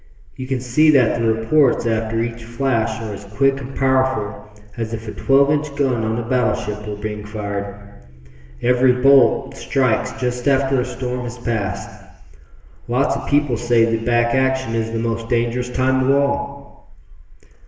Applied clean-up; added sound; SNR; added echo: none; none; none; reverberation time 1.3 s.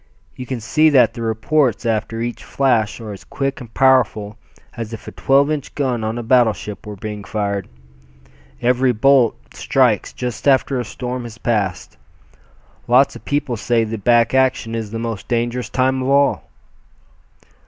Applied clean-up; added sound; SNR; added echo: none; none; none; none.